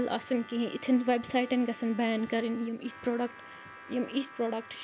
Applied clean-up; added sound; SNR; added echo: none; Harmonica; 18 dB; none.